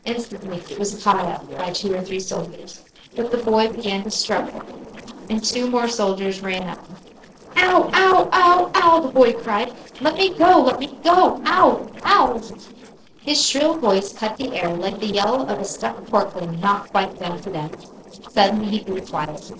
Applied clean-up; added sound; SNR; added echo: neural separator model SepFormer DNS4.